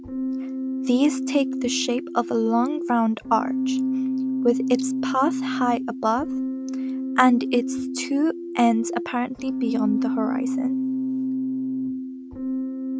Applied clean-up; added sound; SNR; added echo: none; Keyboard (musical); 2 dB; none.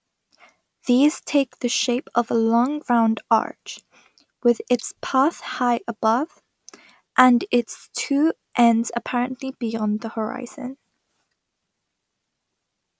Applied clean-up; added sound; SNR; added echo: none; none; none; none.